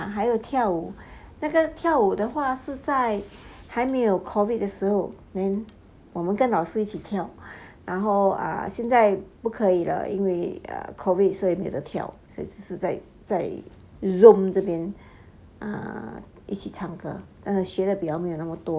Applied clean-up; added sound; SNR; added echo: none; none; none; none.